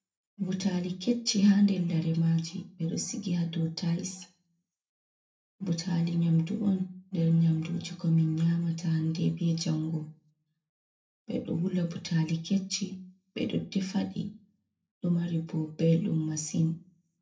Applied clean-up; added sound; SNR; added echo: none; none; none; reverberation time 0.3 s.